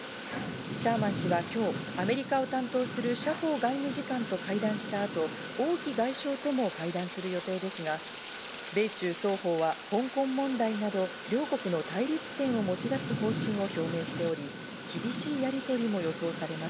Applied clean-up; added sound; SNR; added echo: none; Thunder / Rain; 7 dB; none.